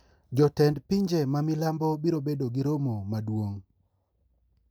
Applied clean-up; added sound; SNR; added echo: none; none; none; none.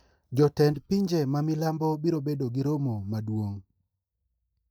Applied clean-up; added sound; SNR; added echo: neural mask model DeepFilterNet 3.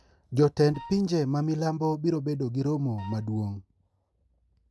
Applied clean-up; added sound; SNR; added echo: none; Wind instrument, woodwind instrument; 18 dB; none.